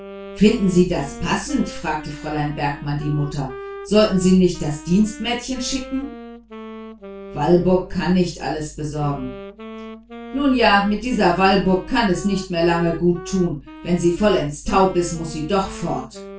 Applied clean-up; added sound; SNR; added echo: none; Wind instrument, woodwind instrument; 16 dB; reverberation time 0.2 s.